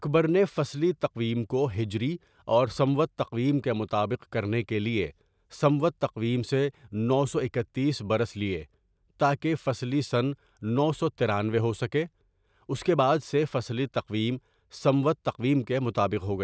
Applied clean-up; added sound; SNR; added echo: none; none; none; none.